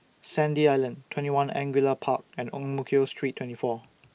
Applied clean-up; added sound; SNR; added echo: none; none; none; none.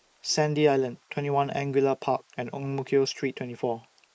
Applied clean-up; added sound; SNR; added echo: neural mask model Resemble Enhance denoiser.